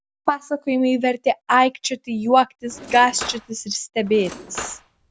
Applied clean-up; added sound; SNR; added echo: none; Cutlery, silverware / Drawer open or close; 15 dB; none.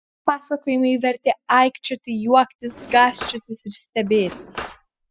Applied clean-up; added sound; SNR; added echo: classical method spectral subtraction.